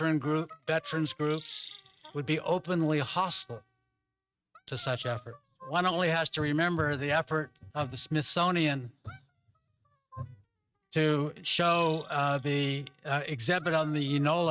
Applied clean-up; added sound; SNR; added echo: neural mask model RNNoise.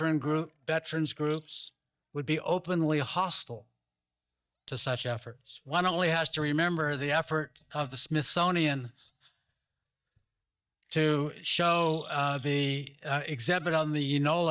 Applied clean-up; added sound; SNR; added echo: neural mask model DeepFilterNet 3.